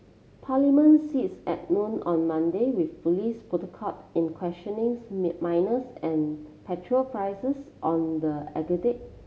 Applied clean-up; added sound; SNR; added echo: none; none; none; none.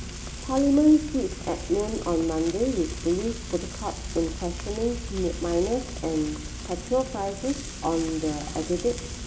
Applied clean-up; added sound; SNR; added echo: none; Frying (food); 9 dB; none.